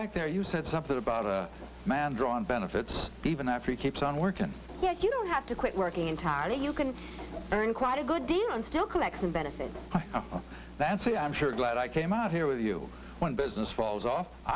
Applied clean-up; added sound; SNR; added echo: none; none; none; none.